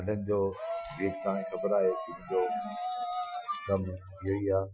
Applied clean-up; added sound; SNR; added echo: classical method Wiener filter.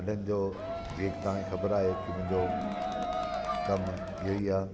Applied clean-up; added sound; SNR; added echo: none; Crowd; 3 dB; none.